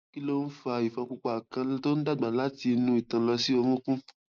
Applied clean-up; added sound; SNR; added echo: neural mask model Resemble Enhance denoiser.